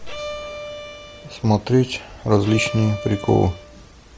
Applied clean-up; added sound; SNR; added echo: none; Bowed string instrument; 13 dB; none.